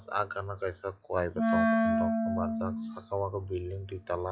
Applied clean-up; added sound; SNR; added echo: classical method log-MMSE.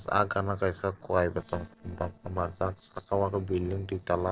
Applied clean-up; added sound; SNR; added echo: neural separator model SepFormer DNS4.